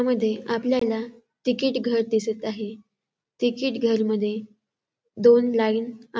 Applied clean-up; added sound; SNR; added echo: none; none; none; none.